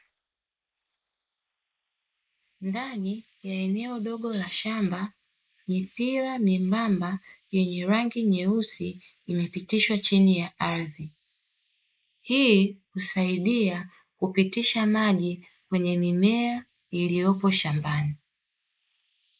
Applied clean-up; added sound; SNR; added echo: neural mask model Resemble Enhance denoiser.